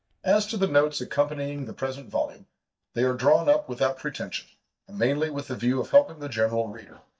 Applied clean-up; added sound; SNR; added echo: neural mask model DeepFilterNet 3.